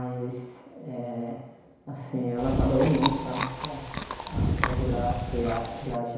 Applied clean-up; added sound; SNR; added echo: none; Chewing, mastication; -1 dB; reverberation time 1.0 s.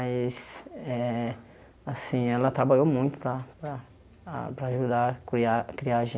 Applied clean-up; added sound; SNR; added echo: none; none; none; none.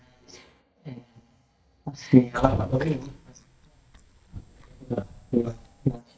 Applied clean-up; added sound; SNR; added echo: neural mask model DeepFilterNet 3.